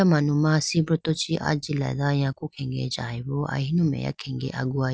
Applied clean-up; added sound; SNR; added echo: none; none; none; none.